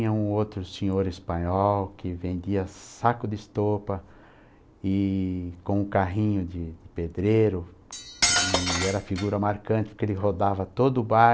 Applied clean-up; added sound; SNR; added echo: none; Cutlery, silverware; 2 dB; none.